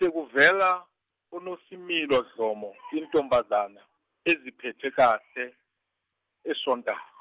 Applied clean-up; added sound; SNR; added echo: none; none; none; none.